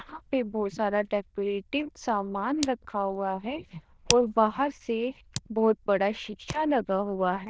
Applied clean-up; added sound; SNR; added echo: neural diffusion model UNIVERSE++.